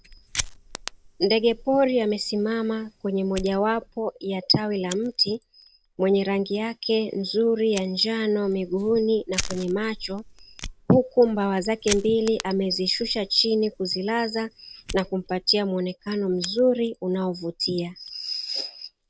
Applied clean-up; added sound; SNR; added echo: none; Fire; 16 dB; none.